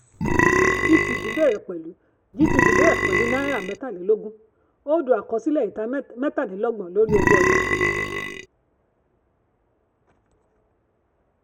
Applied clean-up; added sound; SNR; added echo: none; Burping, eructation; -5 dB; none.